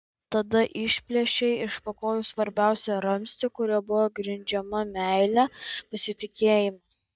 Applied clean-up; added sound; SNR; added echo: neural mask model DeepFilterNet 3.